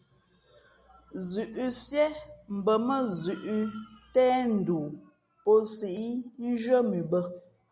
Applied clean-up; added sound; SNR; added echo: none; none; none; none.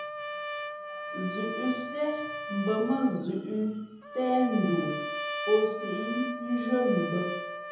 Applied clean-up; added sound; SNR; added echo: none; Trumpet; 7 dB; reverberation time 0.9 s.